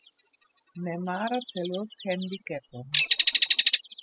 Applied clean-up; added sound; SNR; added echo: classical method spectral subtraction.